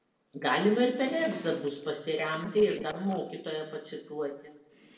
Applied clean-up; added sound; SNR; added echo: neural separator model SepFormer DNS4.